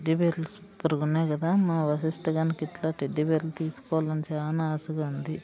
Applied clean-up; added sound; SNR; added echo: none; none; none; none.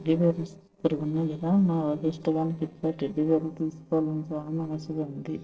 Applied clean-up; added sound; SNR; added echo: neural separator model SepFormer DNS4.